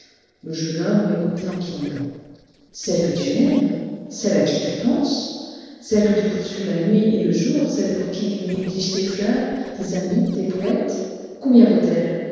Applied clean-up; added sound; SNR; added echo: neural separator model SepFormer DNS4.